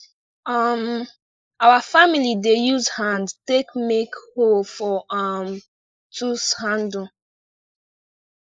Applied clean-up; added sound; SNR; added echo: neural mask model Resemble Enhance denoiser.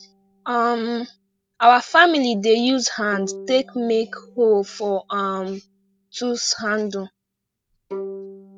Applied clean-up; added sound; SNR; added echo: none; Bowed string instrument; 18 dB; none.